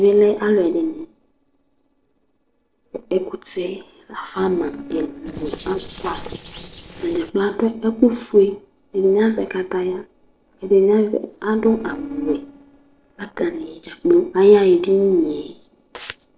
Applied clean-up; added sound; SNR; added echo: neural separator model SepFormer DNS4.